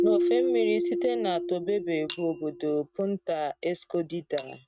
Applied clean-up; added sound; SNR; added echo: neural mask model RNNoise.